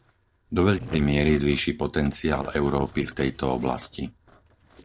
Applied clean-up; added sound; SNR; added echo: neural separator model SepFormer DNS4.